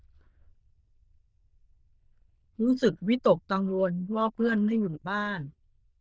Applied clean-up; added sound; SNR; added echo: neural diffusion model UNIVERSE++.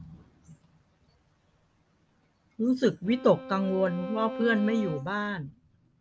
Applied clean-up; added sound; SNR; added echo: none; Bowed string instrument; 10 dB; none.